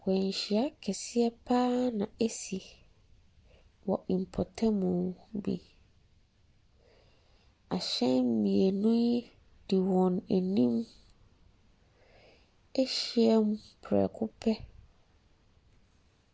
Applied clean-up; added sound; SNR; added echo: none; none; none; none.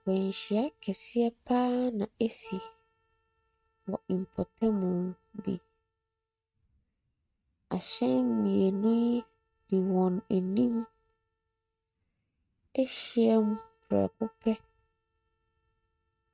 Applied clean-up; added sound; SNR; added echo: neural mask model RNNoise.